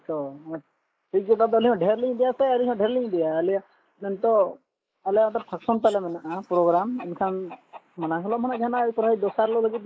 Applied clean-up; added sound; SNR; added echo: neural mask model Resemble Enhance denoiser.